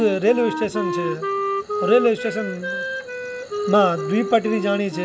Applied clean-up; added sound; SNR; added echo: none; Wind instrument, woodwind instrument; 5 dB; reverberation time 1.0 s.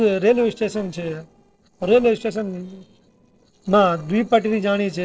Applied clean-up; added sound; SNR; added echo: neural separator model SepFormer DNS4.